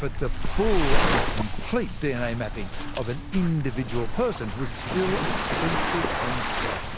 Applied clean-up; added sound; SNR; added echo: none; Waves, surf; -3 dB; none.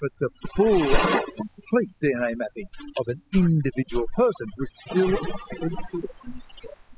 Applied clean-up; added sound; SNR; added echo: classical method spectral subtraction.